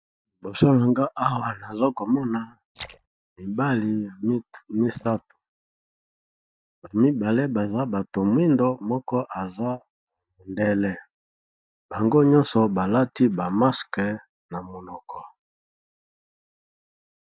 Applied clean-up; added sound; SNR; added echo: neural mask model DeepFilterNet 3.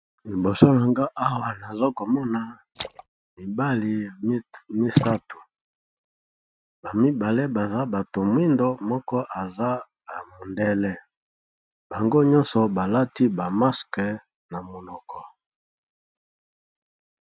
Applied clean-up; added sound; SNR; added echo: neural mask model RNNoise.